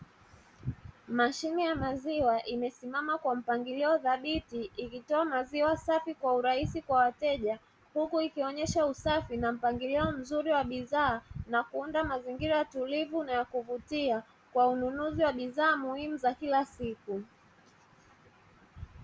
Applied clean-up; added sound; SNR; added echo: none; none; none; none.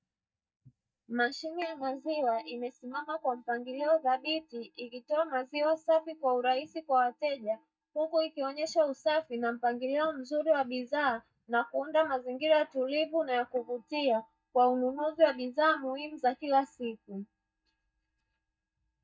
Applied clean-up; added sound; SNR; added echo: neural mask model DeepFilterNet 3.